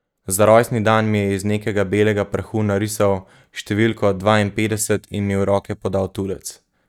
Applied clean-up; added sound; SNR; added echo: neural mask model DeepFilterNet 3.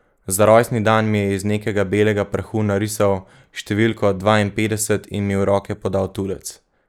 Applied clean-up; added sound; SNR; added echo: neural mask model Resemble Enhance denoiser.